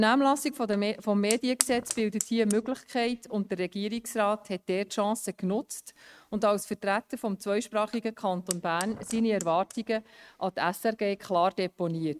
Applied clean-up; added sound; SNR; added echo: neural mask model RNNoise.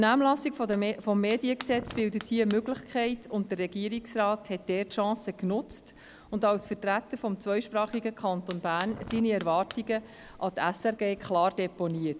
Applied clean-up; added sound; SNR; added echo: none; Fire; 10 dB; none.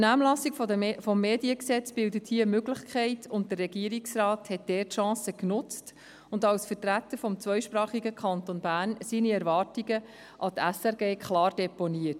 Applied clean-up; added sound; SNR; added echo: none; none; none; none.